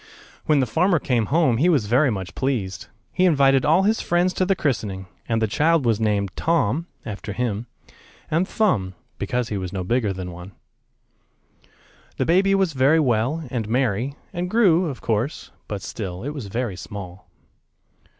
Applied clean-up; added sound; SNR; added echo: none; none; none; none.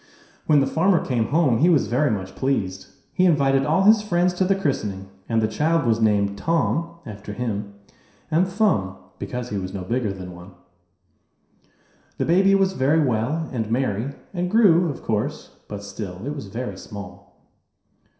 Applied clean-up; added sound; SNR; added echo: none; none; none; reverberation time 0.7 s.